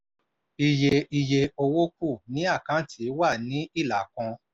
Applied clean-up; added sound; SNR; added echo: none; none; none; none.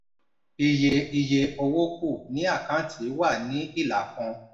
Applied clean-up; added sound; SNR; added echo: none; none; none; reverberation time 0.6 s.